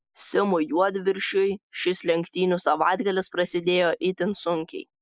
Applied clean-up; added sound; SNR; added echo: neural mask model Resemble Enhance denoiser.